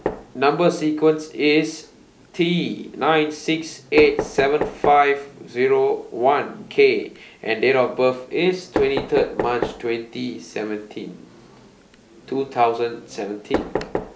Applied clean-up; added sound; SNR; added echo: none; Knock; 11 dB; none.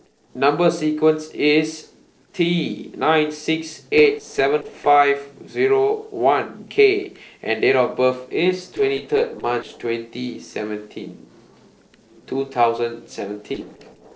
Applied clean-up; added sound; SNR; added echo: neural separator model SepFormer DNS4.